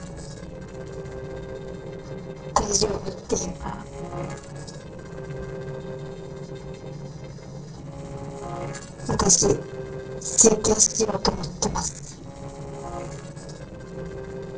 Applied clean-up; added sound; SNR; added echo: neural separator model SepFormer DNS4.